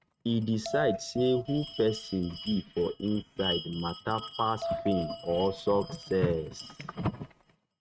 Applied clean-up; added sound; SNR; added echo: neural mask model RNNoise.